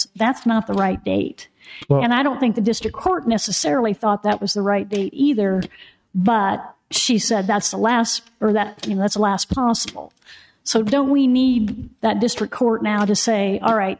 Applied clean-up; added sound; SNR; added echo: neural mask model RNNoise.